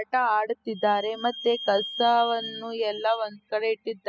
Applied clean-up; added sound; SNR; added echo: classical method spectral subtraction.